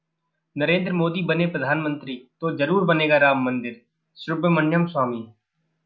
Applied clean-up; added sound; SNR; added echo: none; none; none; none.